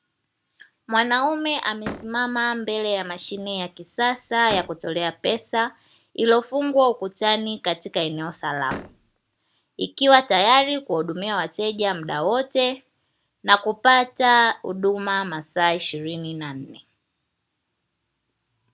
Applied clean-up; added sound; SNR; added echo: none; Slam; 15 dB; none.